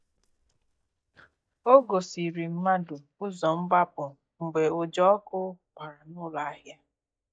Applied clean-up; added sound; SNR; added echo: neural mask model DeepFilterNet 3.